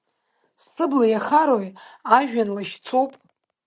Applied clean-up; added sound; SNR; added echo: none; none; none; none.